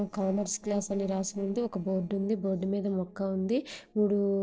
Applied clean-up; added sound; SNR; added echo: neural separator model SepFormer DNS4.